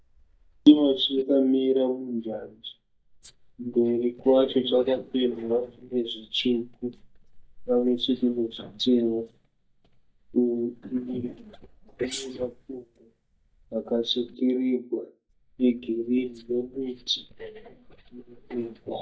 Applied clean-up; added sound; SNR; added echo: neural mask model DeepFilterNet 3.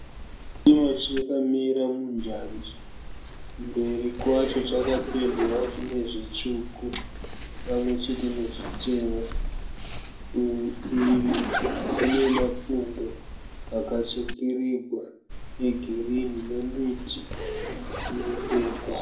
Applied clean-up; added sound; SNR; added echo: none; Zipper (clothing); 5 dB; reverberation time 0.5 s.